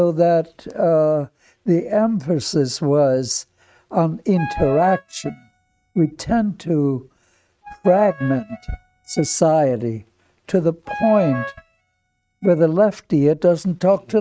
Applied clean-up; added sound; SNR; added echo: neural mask model RNNoise.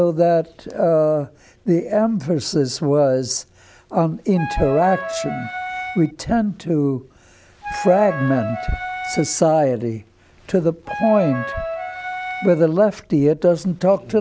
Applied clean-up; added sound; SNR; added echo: none; Wind instrument, woodwind instrument; 8 dB; none.